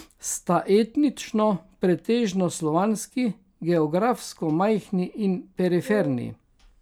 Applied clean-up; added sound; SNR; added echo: none; Wind instrument, woodwind instrument; 12 dB; none.